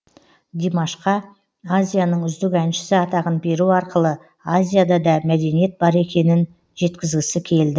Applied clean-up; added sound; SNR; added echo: none; none; none; none.